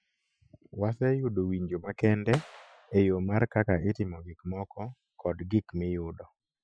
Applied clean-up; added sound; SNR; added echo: classical method Wiener filter.